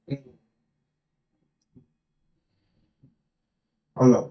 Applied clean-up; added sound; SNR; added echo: neural mask model DeepFilterNet 3.